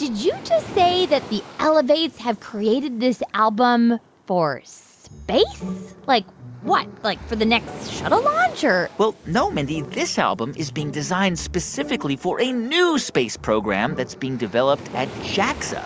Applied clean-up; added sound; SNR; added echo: none; Waves, surf; 18 dB; none.